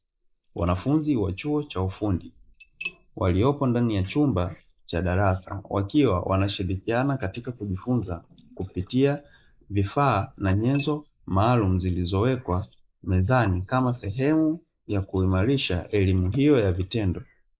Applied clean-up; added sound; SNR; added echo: neural mask model Resemble Enhance denoiser.